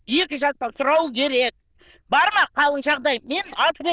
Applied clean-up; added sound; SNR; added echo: neural diffusion model UNIVERSE++.